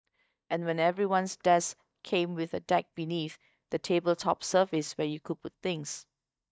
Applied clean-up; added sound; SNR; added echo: neural mask model DeepFilterNet 3.